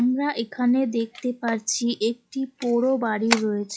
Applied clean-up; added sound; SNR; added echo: classical method log-MMSE.